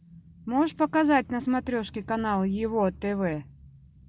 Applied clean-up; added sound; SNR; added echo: none; none; none; none.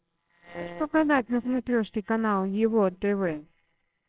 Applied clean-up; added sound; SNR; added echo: neural separator model SepFormer WHAMR!.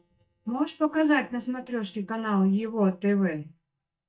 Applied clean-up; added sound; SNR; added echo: neural mask model DeepFilterNet 3.